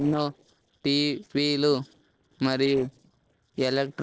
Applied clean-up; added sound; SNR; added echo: neural separator model SepFormer DNS4.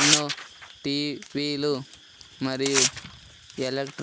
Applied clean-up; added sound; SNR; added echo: none; Tearing; 0 dB; none.